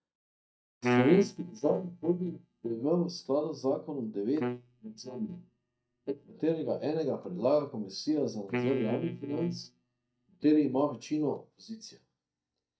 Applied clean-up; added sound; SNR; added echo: neural mask model DeepFilterNet 3.